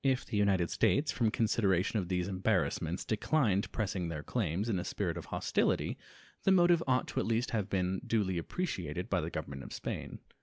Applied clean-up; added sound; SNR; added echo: none; none; none; none.